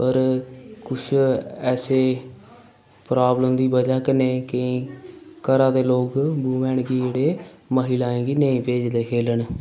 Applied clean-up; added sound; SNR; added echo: none; none; none; none.